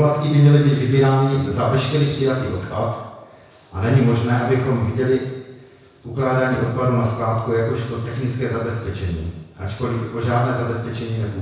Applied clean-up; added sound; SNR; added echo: none; none; none; reverberation time 1.0 s.